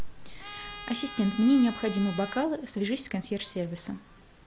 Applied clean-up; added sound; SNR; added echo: none; Trumpet; 13 dB; none.